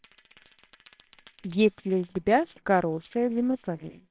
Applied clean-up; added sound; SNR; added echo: neural separator model SepFormer WHAMR!.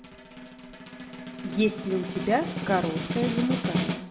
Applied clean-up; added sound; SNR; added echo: none; Snare drum; 3 dB; reverberation time 0.9 s.